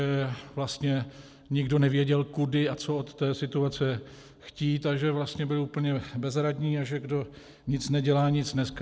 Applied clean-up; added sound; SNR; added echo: none; none; none; none.